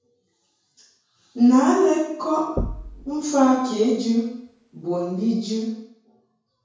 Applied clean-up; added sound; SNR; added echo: none; Knock; 12 dB; reverberation time 0.6 s.